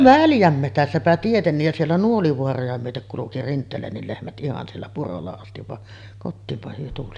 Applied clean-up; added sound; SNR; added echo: none; none; none; none.